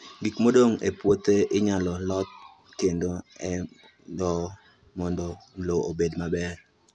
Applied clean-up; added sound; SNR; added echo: none; none; none; none.